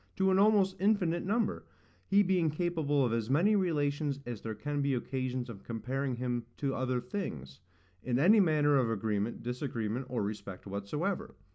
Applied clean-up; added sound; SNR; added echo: none; none; none; none.